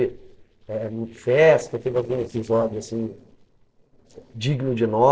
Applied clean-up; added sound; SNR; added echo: neural separator model SepFormer DNS4.